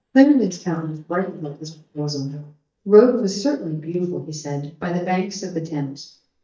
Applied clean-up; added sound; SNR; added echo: neural mask model DeepFilterNet 3.